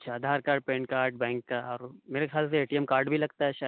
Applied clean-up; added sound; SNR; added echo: none; none; none; none.